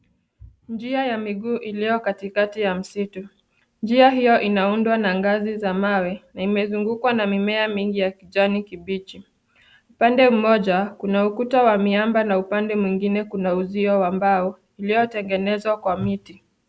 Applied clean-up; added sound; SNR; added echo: none; none; none; none.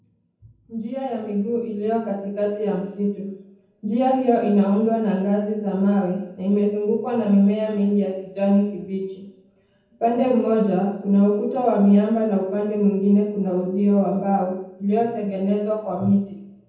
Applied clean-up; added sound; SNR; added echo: none; none; none; reverberation time 0.9 s.